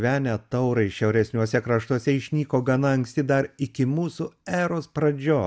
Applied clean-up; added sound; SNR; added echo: none; none; none; none.